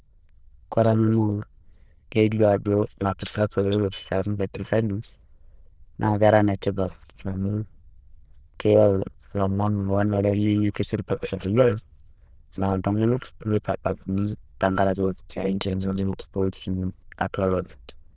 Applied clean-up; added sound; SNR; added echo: neural diffusion model UNIVERSE++.